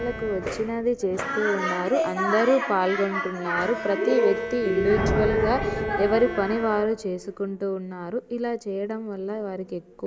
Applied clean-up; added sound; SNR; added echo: none; Thunder + Bowed string instrument; 11 dB; none.